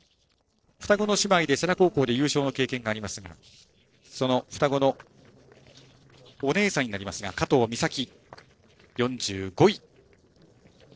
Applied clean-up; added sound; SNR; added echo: neural separator model SepFormer DNS4.